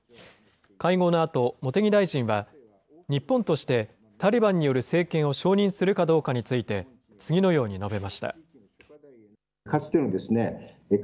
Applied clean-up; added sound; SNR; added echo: none; none; none; none.